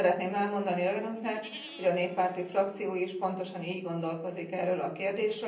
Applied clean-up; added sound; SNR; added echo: none; Livestock, farm animals, working animals; 16 dB; reverberation time 0.6 s.